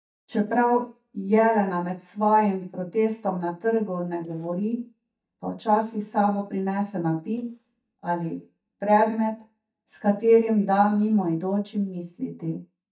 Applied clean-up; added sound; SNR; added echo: neural mask model DeepFilterNet 3.